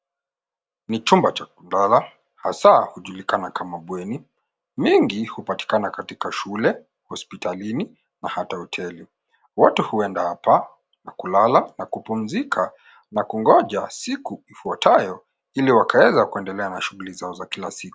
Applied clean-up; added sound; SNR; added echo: none; none; none; none.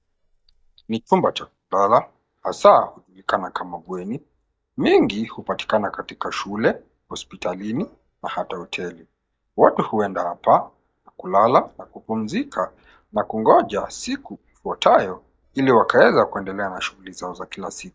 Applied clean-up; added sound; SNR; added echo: neural mask model DeepFilterNet 3.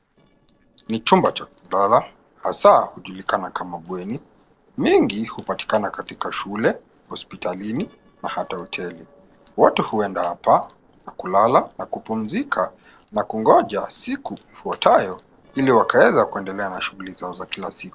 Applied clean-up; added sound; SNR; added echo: neural separator model SepFormer DNS4.